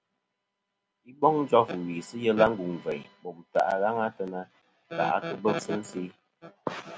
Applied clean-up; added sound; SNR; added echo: none; none; none; none.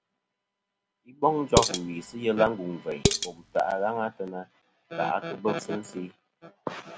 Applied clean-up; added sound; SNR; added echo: none; Dishes, pots, and pans; -1 dB; none.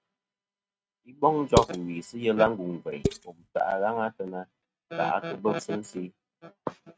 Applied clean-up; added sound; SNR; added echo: neural mask model RNNoise.